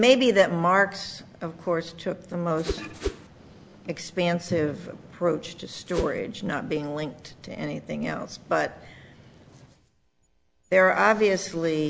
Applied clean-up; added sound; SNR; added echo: none; Whoosh, swoosh, swish; 6 dB; none.